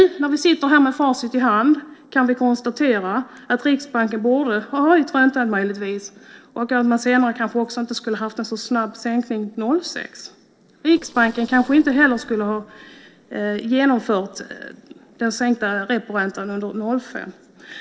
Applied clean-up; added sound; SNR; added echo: neural separator model SepFormer DNS4.